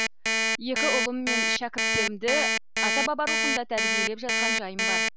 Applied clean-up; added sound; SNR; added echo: none; Alarm; -5 dB; none.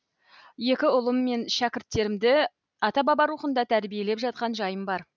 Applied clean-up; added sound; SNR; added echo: none; none; none; none.